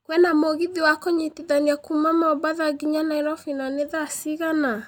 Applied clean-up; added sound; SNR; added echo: none; none; none; none.